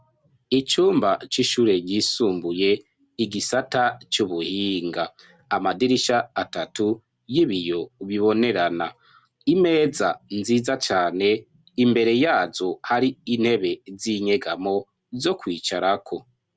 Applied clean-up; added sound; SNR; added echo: none; none; none; none.